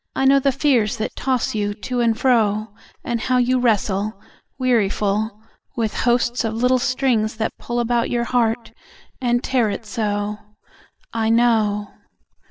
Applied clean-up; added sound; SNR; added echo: none; none; none; none.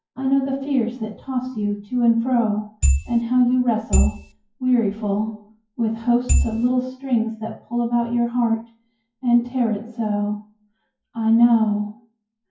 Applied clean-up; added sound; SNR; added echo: classical method WPE with log-MMSE.